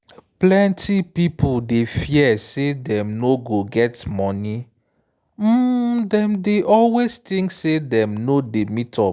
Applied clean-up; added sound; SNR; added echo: none; none; none; none.